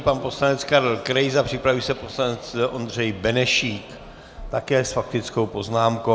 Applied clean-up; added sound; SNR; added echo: none; none; none; none.